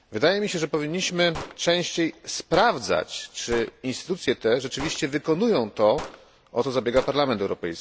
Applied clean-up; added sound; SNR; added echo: none; Gunshot, gunfire; 17 dB; none.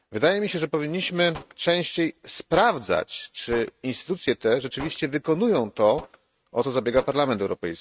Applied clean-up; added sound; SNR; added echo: neural mask model RNNoise.